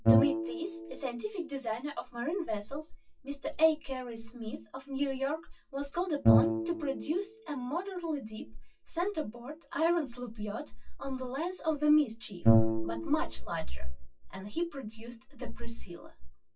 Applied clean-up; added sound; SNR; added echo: classical method WPE with log-MMSE.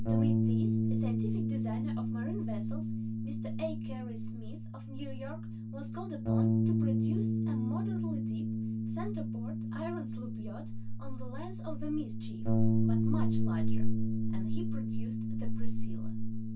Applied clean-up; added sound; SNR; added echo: none; Bass guitar; -1 dB; reverberation time 0.2 s.